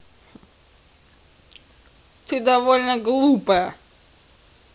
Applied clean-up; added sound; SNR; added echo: none; none; none; none.